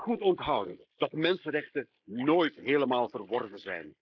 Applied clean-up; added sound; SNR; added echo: neural mask model Resemble Enhance denoiser.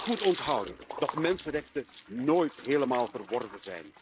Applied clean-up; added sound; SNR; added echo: neural mask model RNNoise.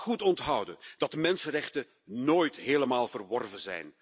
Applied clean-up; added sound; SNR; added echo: none; none; none; none.